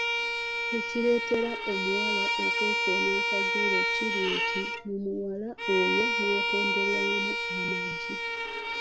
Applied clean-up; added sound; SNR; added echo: none; Bowed string instrument; -3 dB; none.